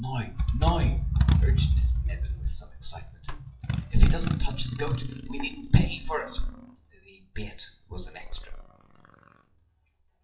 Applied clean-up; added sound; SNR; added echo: classical method WPE with log-MMSE.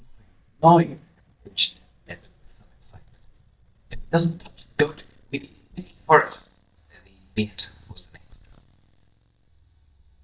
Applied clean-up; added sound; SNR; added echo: neural mask model DeepFilterNet 3.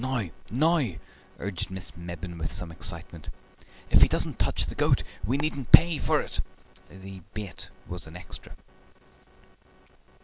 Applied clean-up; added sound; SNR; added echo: none; none; none; none.